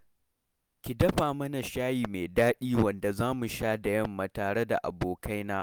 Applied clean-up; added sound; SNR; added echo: none; none; none; none.